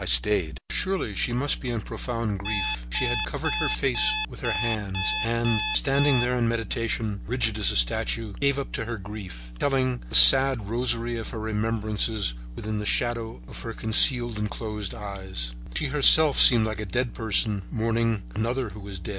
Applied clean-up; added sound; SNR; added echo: none; Alarm; 3 dB; none.